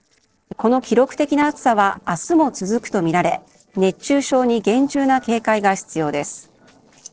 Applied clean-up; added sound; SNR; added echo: neural separator model SepFormer DNS4.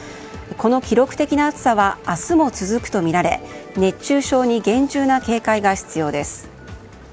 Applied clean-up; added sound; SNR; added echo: none; none; none; none.